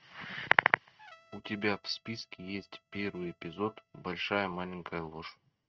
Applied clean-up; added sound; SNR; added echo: neural mask model RNNoise.